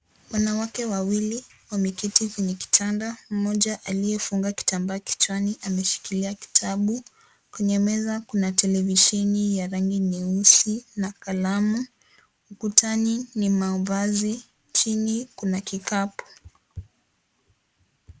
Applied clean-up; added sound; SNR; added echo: none; none; none; none.